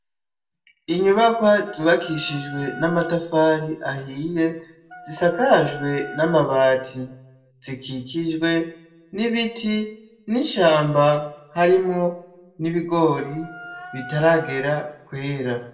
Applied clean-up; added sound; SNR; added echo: none; Wind instrument, woodwind instrument; 16 dB; reverberation time 0.5 s.